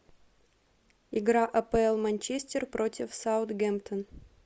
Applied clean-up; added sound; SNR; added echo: none; none; none; none.